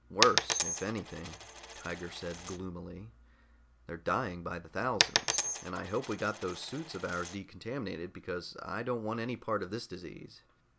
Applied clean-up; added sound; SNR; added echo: none; Coin (dropping); -1 dB; none.